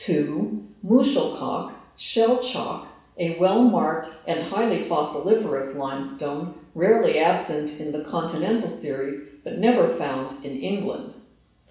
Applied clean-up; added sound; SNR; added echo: none; none; none; reverberation time 0.7 s.